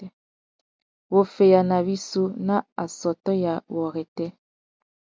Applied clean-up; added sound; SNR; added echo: none; none; none; none.